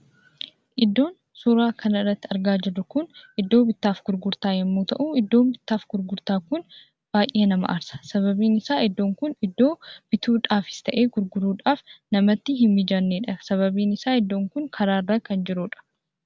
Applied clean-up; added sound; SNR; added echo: none; none; none; none.